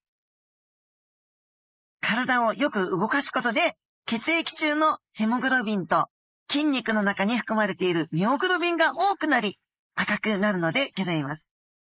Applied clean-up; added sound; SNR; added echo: neural mask model Resemble Enhance denoiser.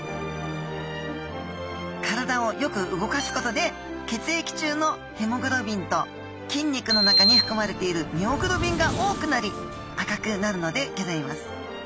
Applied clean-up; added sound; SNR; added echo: none; Sliding door; -1 dB; none.